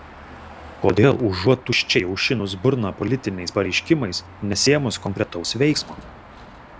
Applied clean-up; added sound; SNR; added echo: none; Car passing by / Traffic noise, roadway noise / Engine; 20 dB; none.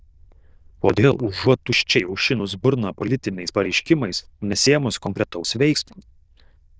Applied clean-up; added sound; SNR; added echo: neural diffusion model UNIVERSE++.